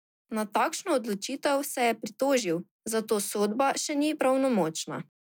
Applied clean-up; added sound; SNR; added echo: none; none; none; none.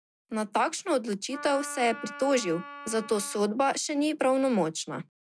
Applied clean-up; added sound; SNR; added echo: none; Wind instrument, woodwind instrument; 14 dB; none.